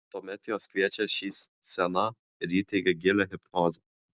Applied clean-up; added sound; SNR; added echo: none; none; none; none.